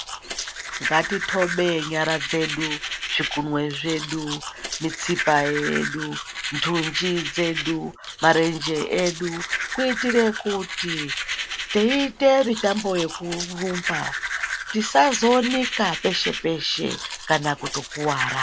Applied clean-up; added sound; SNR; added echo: none; Domestic sounds, home sounds; 6 dB; none.